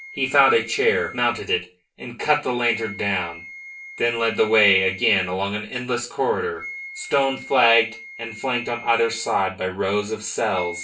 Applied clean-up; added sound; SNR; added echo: none; Wind instrument, woodwind instrument; 17 dB; reverberation time 0.3 s.